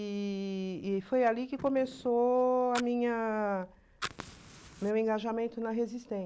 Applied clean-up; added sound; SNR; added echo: none; Fire; 18 dB; none.